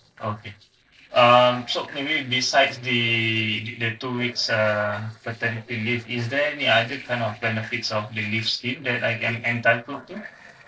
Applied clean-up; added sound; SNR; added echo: neural separator model SepFormer DNS4.